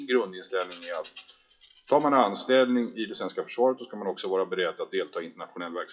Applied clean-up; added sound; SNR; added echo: classical method WPE with log-MMSE.